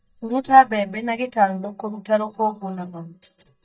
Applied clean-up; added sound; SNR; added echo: neural mask model DeepFilterNet 3.